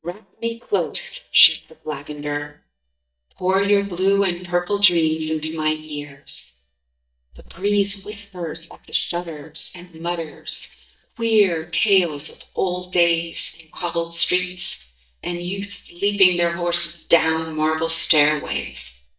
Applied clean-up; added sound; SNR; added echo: neural mask model DeepFilterNet 3.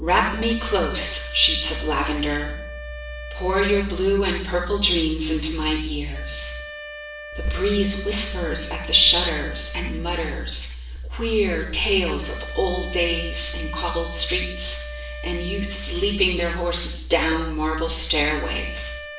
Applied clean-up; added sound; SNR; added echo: none; Wind instrument, woodwind instrument; 15 dB; reverberation time 0.7 s.